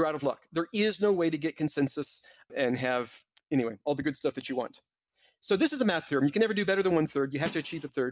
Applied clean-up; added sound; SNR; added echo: none; Snare drum; 11 dB; none.